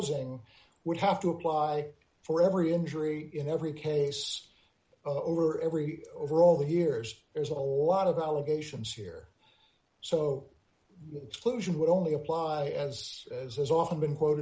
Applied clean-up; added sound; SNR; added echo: none; none; none; none.